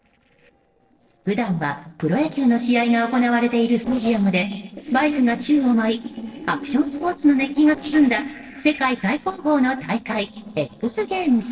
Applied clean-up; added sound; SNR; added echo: neural separator model SepFormer DNS4.